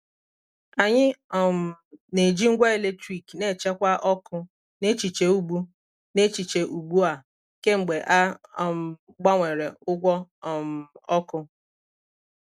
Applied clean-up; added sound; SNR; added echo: none; none; none; none.